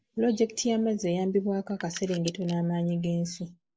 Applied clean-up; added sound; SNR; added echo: neural mask model Resemble Enhance denoiser.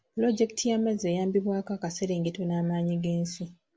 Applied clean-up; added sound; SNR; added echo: none; none; none; none.